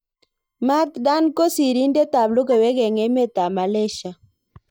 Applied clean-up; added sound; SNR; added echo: neural mask model DeepFilterNet 3.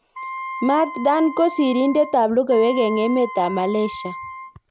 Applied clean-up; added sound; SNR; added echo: none; Wind instrument, woodwind instrument; 12 dB; none.